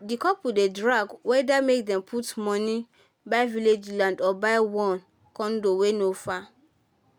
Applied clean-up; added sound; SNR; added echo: none; none; none; none.